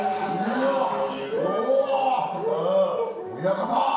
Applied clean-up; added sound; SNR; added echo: none; Piano; 18 dB; reverberation time 0.7 s.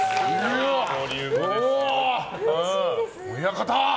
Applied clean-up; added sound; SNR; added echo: none; none; none; none.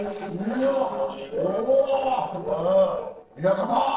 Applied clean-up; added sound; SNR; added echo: neural separator model SepFormer DNS4.